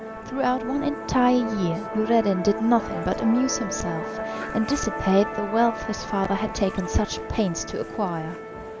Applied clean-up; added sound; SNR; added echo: none; Musical instrument; 8 dB; none.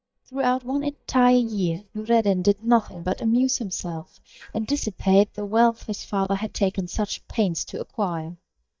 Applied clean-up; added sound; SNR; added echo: neural mask model DeepFilterNet 3.